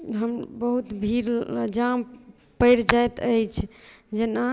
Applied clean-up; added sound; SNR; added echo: neural mask model Resemble Enhance denoiser.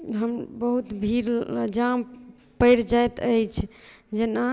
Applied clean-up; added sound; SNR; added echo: none; none; none; none.